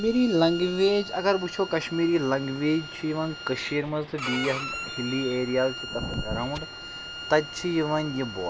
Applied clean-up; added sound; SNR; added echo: none; Bowed string instrument; 11 dB; none.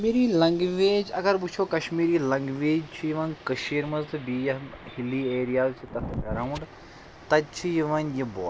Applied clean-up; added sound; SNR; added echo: none; none; none; none.